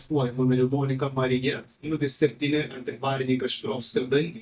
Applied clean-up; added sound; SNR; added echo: neural mask model DeepFilterNet 3.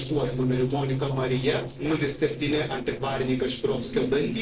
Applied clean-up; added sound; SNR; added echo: neural separator model SepFormer DNS4.